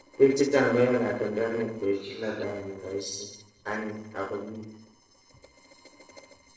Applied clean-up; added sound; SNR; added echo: neural separator model SepFormer DNS4.